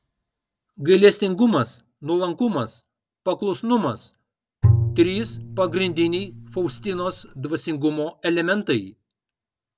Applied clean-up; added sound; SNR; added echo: none; Bowed string instrument; 2 dB; none.